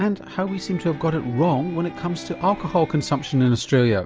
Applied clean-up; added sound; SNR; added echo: none; Electric guitar + Bowed string instrument; 17 dB; none.